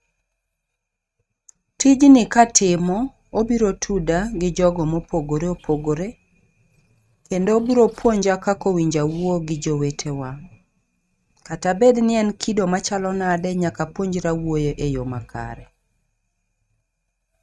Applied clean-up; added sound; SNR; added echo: neural mask model RNNoise.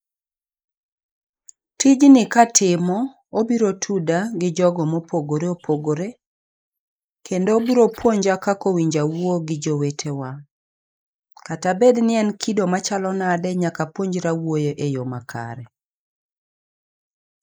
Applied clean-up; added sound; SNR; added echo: neural mask model Resemble Enhance denoiser.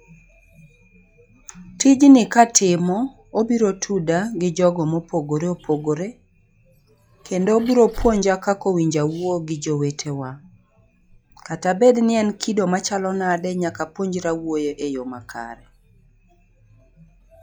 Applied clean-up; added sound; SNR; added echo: classical method log-MMSE.